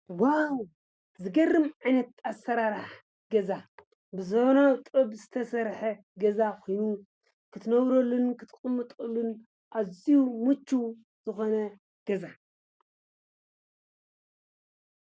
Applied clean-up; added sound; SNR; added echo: none; none; none; none.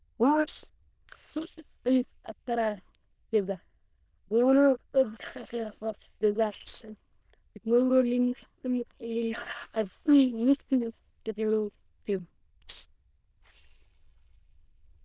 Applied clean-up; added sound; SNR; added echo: neural diffusion model UNIVERSE++.